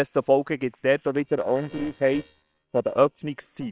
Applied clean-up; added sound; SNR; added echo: neural separator model SepFormer WHAM!.